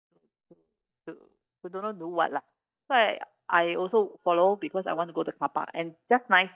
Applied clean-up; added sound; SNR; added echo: neural mask model DeepFilterNet 3.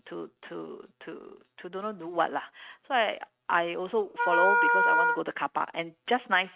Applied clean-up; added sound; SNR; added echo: neural mask model RNNoise.